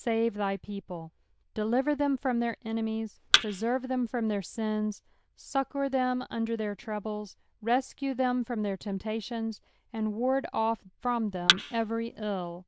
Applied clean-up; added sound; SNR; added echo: neural diffusion model UNIVERSE++.